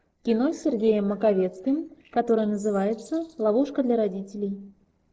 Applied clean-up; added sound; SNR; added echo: neural separator model SepFormer DNS4.